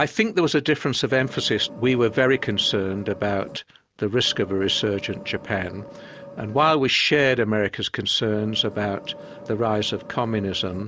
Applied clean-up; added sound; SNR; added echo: none; Vehicle; 17 dB; none.